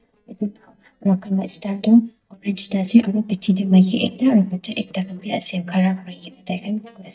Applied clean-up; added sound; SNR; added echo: neural mask model DeepFilterNet 3.